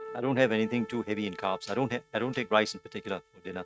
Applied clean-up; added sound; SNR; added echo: neural mask model RNNoise.